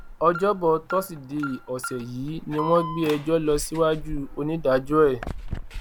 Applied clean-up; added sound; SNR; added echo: none; Alarm; 11 dB; none.